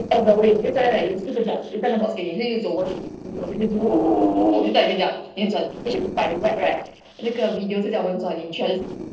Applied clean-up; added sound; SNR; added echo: neural separator model SepFormer DNS4.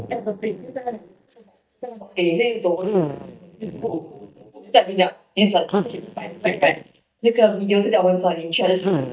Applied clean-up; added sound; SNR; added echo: neural mask model DeepFilterNet 3.